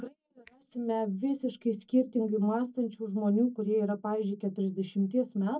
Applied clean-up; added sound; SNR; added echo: neural mask model DeepFilterNet 3.